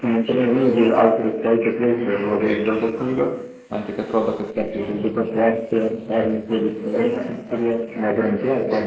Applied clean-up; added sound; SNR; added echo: neural mask model Resemble Enhance denoiser.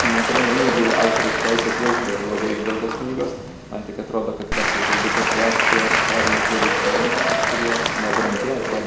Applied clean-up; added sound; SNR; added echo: none; Applause / Crowd; -3 dB; none.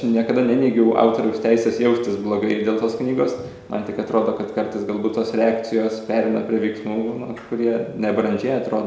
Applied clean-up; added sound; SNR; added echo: none; none; none; none.